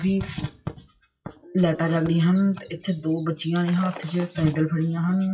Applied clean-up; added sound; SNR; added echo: classical method WPE with log-MMSE.